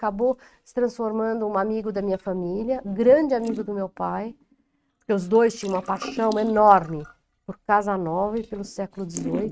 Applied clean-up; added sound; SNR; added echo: neural mask model RNNoise.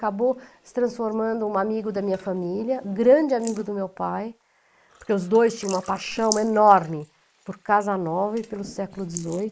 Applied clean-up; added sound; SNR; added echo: neural mask model Resemble Enhance denoiser.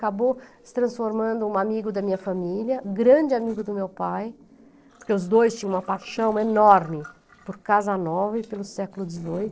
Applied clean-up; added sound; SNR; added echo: neural separator model SepFormer DNS4.